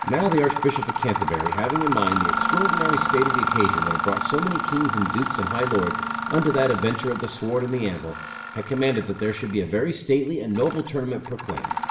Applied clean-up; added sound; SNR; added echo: none; Mechanisms; 2 dB; reverberation time 0.7 s.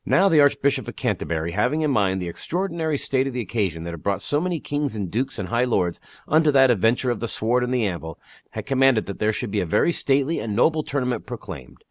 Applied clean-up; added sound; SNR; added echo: none; none; none; none.